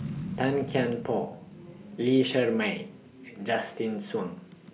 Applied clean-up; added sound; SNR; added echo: none; Boom; 13 dB; none.